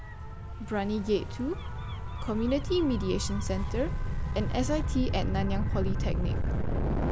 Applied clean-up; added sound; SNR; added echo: none; Gull, seagull / Waves, surf / Siren; -2 dB; none.